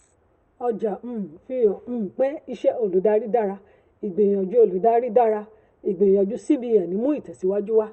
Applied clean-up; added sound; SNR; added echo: none; none; none; none.